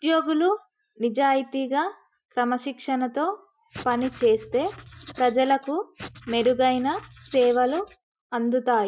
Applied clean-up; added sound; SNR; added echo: classical method Wiener filter.